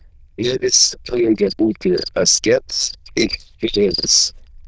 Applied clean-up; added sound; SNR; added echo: neural diffusion model UNIVERSE++.